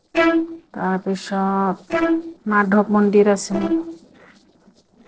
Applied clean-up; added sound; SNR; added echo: neural separator model SepFormer DNS4.